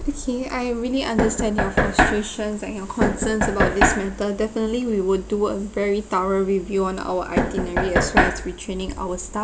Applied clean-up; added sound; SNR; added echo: none; Knock; -2 dB; none.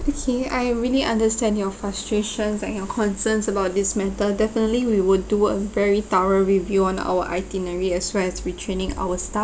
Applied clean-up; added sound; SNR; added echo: none; none; none; none.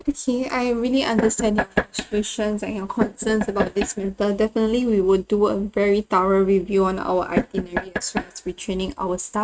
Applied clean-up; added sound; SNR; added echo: neural mask model RNNoise.